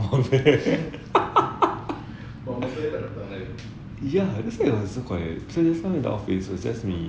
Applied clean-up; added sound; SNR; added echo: none; none; none; none.